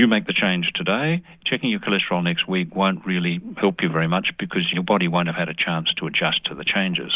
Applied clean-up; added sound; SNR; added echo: none; none; none; none.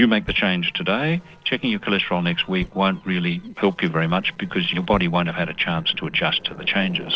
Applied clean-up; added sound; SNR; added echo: neural separator model SepFormer DNS4.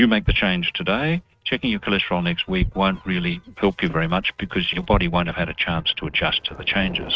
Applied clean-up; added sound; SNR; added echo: neural mask model RNNoise.